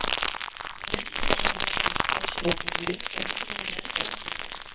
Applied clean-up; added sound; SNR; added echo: neural separator model SepFormer WHAMR!.